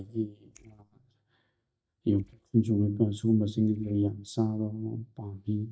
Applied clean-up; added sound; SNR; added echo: neural mask model DeepFilterNet 3.